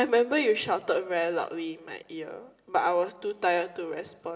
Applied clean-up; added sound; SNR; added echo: none; none; none; reverberation time 1.2 s.